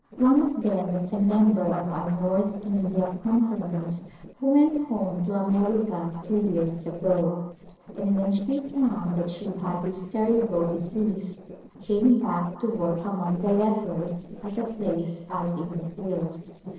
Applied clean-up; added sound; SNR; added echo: neural separator model SepFormer DNS4.